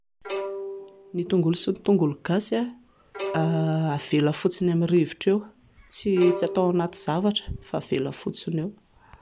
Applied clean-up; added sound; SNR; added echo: none; Bowed string instrument; 12 dB; none.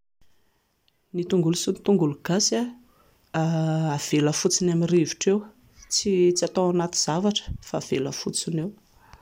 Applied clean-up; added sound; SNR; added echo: none; none; none; none.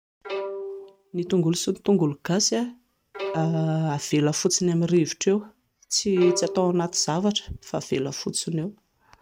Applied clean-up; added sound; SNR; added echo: neural mask model RNNoise.